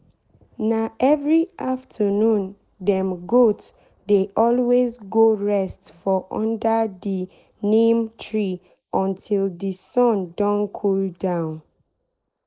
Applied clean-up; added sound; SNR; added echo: neural mask model Resemble Enhance denoiser.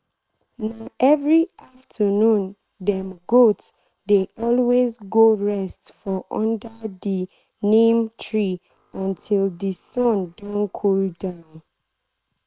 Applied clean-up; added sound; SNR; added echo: neural separator model SepFormer WHAM!.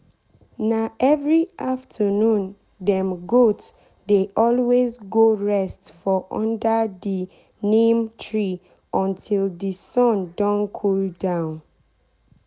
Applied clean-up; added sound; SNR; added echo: none; none; none; none.